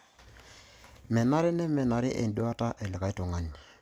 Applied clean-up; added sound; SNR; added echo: none; none; none; none.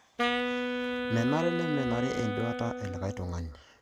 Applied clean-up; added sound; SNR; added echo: none; Wind instrument, woodwind instrument; 1 dB; none.